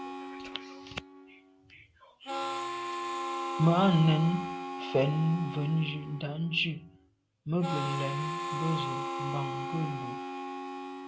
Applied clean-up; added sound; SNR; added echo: none; Harmonica; 6 dB; none.